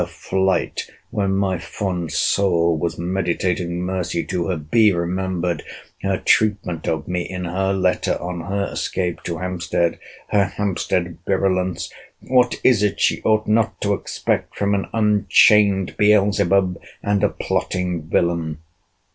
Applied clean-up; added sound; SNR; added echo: none; none; none; none.